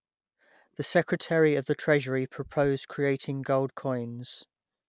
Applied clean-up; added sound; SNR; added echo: none; none; none; none.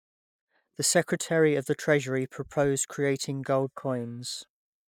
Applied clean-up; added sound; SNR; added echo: neural mask model DeepFilterNet 3.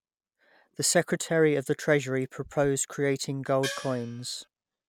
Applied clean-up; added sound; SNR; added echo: none; Gong; 11 dB; none.